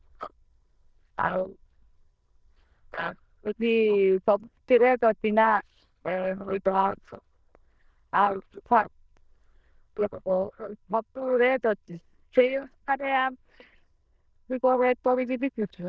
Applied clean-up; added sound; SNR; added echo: neural diffusion model UNIVERSE++.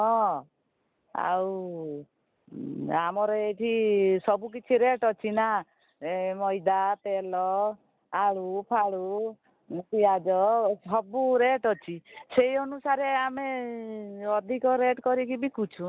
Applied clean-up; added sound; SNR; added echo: none; none; none; none.